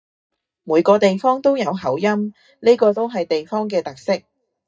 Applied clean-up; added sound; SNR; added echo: neural mask model DeepFilterNet 3.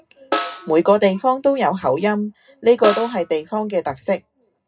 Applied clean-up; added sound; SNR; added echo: none; Snare drum; 9 dB; reverberation time 0.2 s.